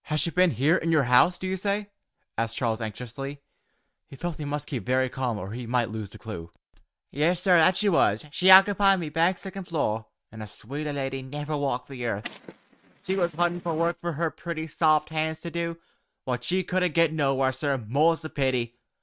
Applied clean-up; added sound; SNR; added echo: neural mask model RNNoise.